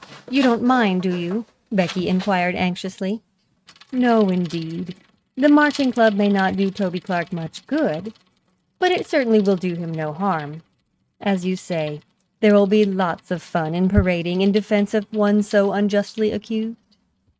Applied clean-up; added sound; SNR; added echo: neural mask model RNNoise.